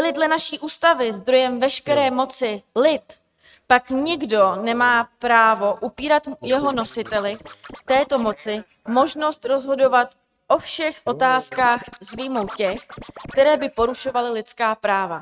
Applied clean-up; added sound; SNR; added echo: neural mask model RNNoise.